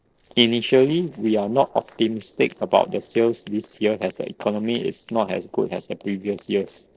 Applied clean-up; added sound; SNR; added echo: neural separator model SepFormer DNS4.